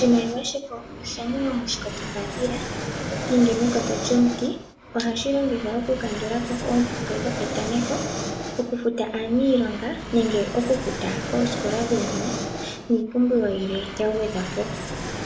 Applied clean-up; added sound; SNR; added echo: none; Fixed-wing aircraft, airplane; 7 dB; reverberation time 0.4 s.